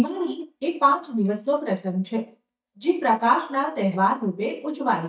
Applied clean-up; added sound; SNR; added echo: neural mask model DeepFilterNet 3.